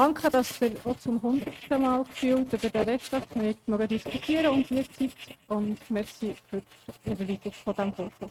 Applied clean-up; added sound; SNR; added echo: neural mask model RNNoise.